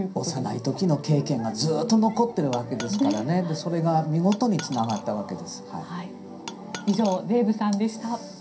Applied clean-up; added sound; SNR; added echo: none; Coin (dropping); 15 dB; reverberation time 0.3 s.